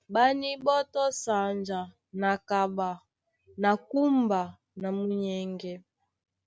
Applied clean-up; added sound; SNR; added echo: none; none; none; none.